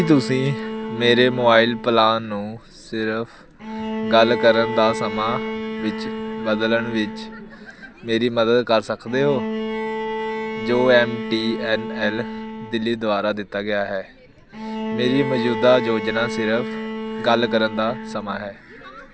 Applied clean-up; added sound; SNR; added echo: none; Bowed string instrument; 7 dB; none.